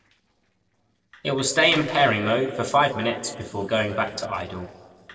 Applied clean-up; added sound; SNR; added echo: neural separator model SepFormer DNS4.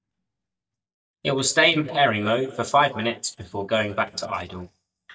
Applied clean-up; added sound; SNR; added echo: neural mask model DeepFilterNet 3.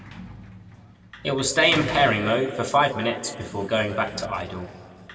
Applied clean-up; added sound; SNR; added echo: none; Sliding door / Slam; 14 dB; reverberation time 2.1 s.